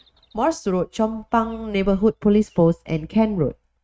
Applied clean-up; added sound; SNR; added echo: neural mask model RNNoise.